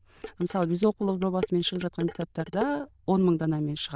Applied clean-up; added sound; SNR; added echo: neural diffusion model UNIVERSE++.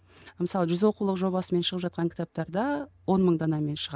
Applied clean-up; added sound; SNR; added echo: none; none; none; none.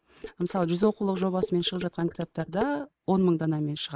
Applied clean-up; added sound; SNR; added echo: neural mask model Resemble Enhance denoiser.